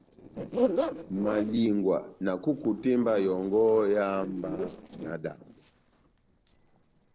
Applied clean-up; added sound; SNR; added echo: neural separator model SepFormer DNS4.